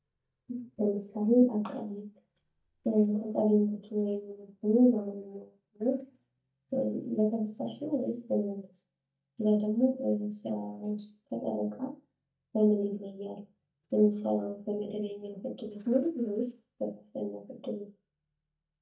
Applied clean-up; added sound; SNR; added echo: neural mask model DeepFilterNet 3.